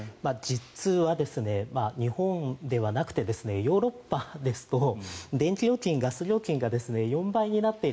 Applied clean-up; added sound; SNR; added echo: none; none; none; none.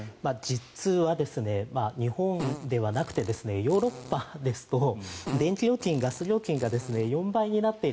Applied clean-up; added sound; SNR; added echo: none; Fart; 15 dB; none.